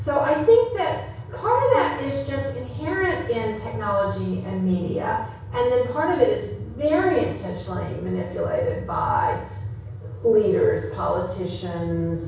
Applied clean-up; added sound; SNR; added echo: none; Plucked string instrument; 18 dB; reverberation time 0.6 s.